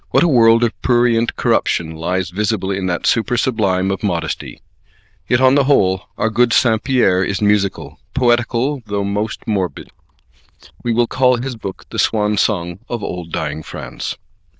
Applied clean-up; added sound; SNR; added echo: neural diffusion model UNIVERSE++.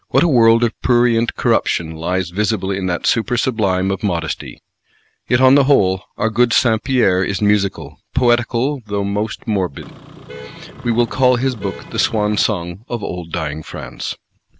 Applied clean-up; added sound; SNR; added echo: none; Vehicle horn, car horn, honking; 16 dB; none.